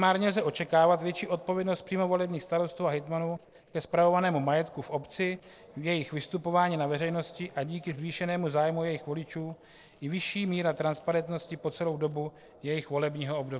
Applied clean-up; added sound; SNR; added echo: neural separator model SepFormer DNS4.